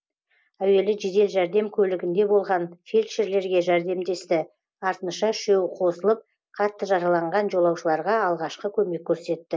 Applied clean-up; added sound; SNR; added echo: none; none; none; none.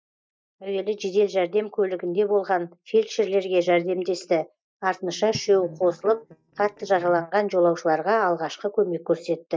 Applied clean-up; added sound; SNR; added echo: neural mask model DeepFilterNet 3.